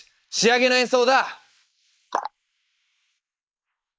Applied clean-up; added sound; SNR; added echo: neural mask model Resemble Enhance denoiser.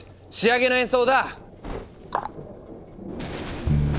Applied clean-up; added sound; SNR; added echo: none; none; none; none.